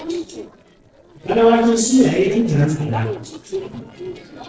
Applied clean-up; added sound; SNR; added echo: neural separator model SepFormer DNS4.